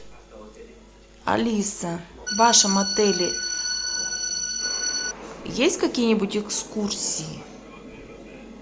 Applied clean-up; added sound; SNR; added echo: none; Organ; 1 dB; none.